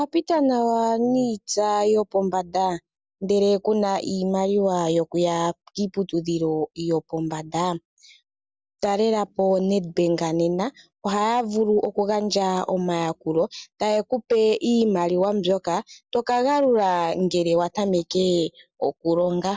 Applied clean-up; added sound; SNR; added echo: none; none; none; none.